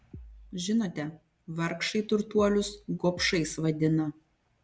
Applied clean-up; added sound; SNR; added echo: none; Bass drum; 18 dB; none.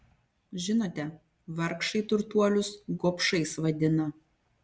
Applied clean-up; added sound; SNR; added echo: none; none; none; none.